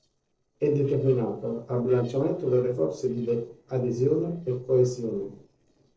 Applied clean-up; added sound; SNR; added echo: neural separator model SepFormer DNS4.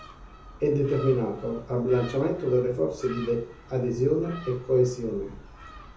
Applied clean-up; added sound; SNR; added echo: none; Gull, seagull; 18 dB; reverberation time 0.6 s.